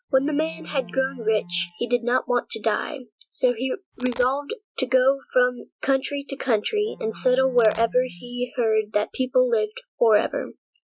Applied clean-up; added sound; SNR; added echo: classical method Wiener filter.